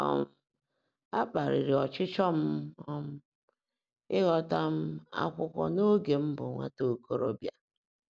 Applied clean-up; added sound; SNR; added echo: none; none; none; none.